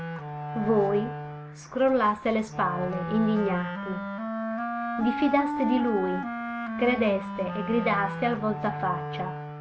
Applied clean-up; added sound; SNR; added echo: none; Wind instrument, woodwind instrument; 5 dB; none.